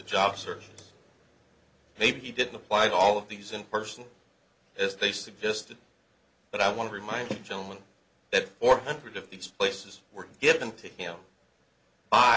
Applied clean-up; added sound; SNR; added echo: none; none; none; none.